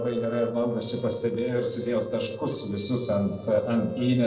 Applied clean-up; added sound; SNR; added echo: neural separator model SepFormer DNS4.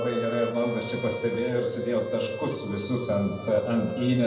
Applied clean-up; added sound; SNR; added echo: none; Bowed string instrument; 12 dB; reverberation time 2.0 s.